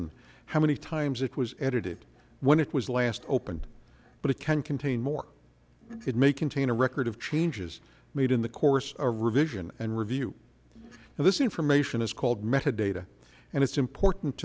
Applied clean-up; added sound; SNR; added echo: none; none; none; none.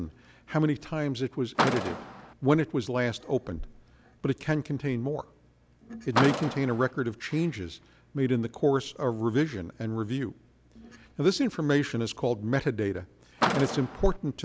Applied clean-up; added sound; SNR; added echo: none; Car; 4 dB; none.